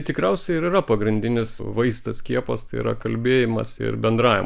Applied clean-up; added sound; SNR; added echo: none; none; none; none.